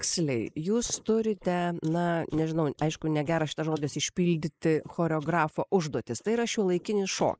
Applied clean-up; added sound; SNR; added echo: neural mask model Resemble Enhance denoiser.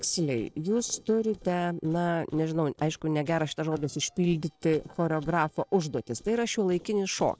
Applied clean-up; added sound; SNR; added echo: neural separator model SepFormer DNS4.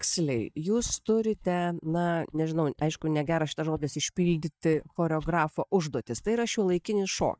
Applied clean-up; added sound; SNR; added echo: neural mask model DeepFilterNet 3.